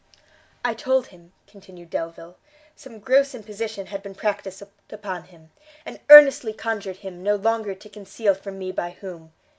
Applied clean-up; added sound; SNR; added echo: none; none; none; none.